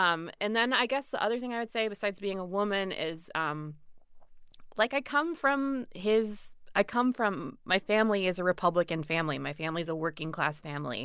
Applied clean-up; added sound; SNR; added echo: none; none; none; none.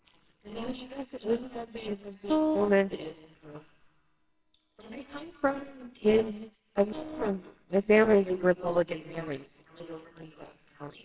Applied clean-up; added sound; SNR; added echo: neural separator model SepFormer WHAMR!.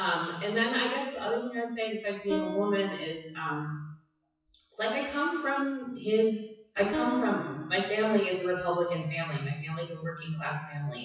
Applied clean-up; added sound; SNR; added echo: classical method WPE with log-MMSE.